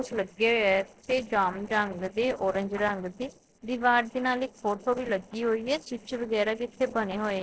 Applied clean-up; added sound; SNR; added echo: neural separator model SepFormer DNS4.